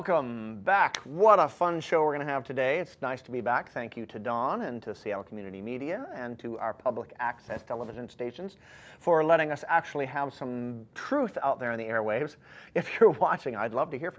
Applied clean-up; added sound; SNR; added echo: none; none; none; none.